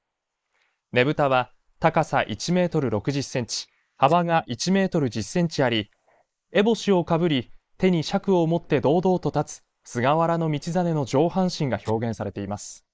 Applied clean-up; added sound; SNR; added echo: neural mask model Resemble Enhance denoiser.